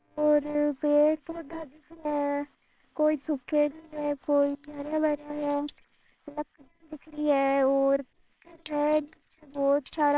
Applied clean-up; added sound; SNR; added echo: neural separator model SepFormer WHAMR!.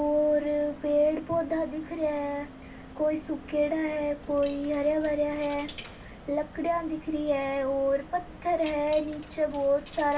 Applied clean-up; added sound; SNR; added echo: none; Coin (dropping); 16 dB; reverberation time 0.2 s.